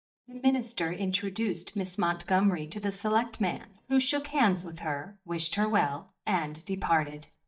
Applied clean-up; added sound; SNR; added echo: neural mask model DeepFilterNet 3.